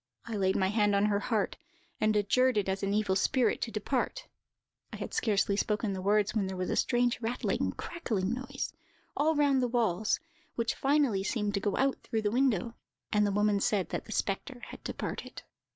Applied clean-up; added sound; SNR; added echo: none; none; none; none.